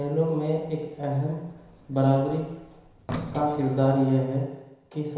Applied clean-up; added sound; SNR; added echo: none; Sliding door; 16 dB; reverberation time 1.0 s.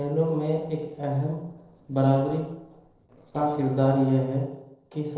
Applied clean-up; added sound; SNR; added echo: neural separator model SepFormer DNS4.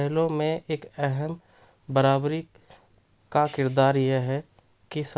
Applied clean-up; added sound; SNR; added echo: none; none; none; none.